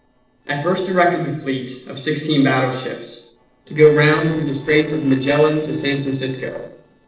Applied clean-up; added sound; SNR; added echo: neural separator model SepFormer DNS4.